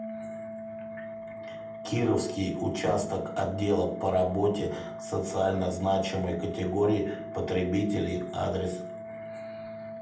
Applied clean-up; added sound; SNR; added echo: none; Organ; 10 dB; reverberation time 0.6 s.